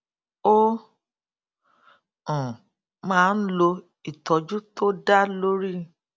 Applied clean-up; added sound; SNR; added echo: none; none; none; none.